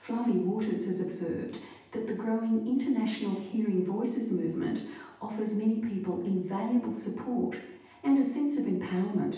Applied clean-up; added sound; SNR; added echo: none; none; none; reverberation time 0.9 s.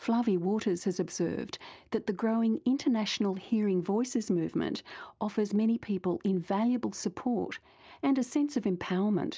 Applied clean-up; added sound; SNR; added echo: none; none; none; none.